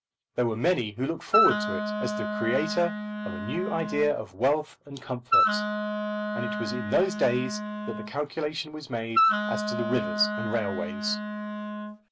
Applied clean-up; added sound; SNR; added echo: none; Wind instrument, woodwind instrument; -1 dB; none.